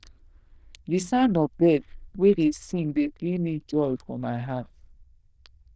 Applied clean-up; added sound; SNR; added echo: neural diffusion model UNIVERSE++.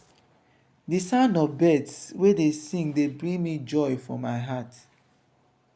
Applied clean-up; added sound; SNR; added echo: none; none; none; none.